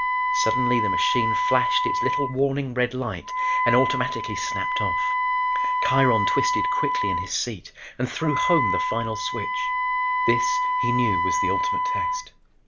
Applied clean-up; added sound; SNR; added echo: none; Wind instrument, woodwind instrument; -3 dB; none.